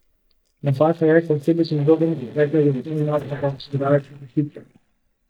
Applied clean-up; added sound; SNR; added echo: neural mask model DeepFilterNet 3.